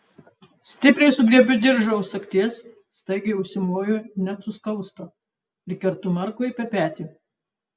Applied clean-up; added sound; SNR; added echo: none; none; none; none.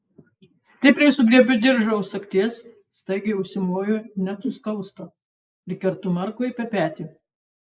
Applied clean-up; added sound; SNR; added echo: neural mask model Resemble Enhance denoiser.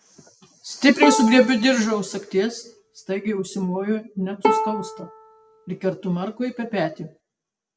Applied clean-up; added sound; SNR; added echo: none; Bowed string instrument; 5 dB; none.